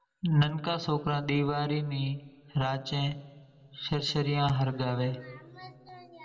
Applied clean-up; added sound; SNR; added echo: none; none; none; reverberation time 1.0 s.